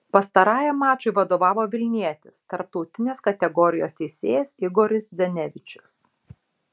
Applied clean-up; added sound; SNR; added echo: none; none; none; none.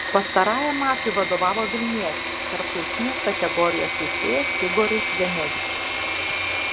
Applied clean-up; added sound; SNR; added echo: none; Engine / Mechanisms; 0 dB; none.